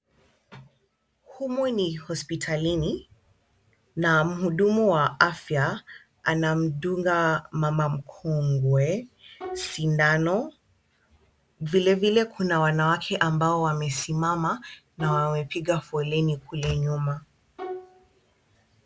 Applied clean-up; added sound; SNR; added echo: none; Bowed string instrument; 14 dB; none.